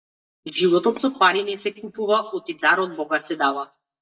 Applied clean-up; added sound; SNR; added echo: neural mask model DeepFilterNet 3.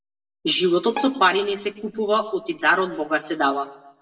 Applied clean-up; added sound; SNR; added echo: none; Bowed string instrument; 15 dB; reverberation time 0.7 s.